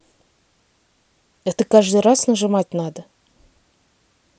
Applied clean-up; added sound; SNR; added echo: none; none; none; none.